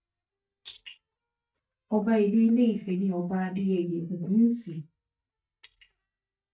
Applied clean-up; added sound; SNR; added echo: neural mask model DeepFilterNet 3.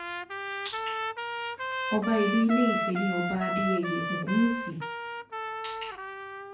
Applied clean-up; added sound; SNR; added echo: none; Trumpet; 3 dB; reverberation time 0.3 s.